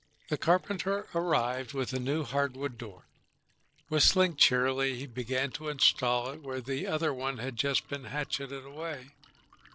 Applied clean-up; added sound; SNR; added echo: neural separator model SepFormer DNS4.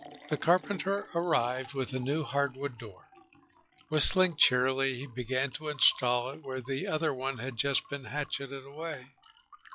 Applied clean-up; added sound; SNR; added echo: classical method log-MMSE.